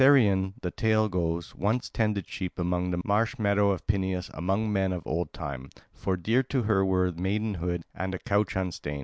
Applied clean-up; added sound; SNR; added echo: none; none; none; none.